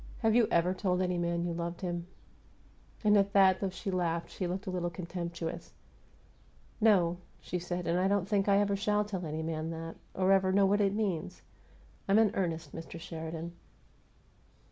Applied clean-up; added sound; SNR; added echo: none; none; none; none.